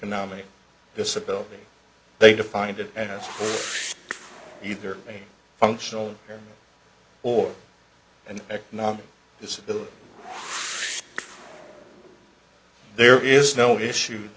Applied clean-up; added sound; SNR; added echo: none; Whoosh, swoosh, swish; 11 dB; none.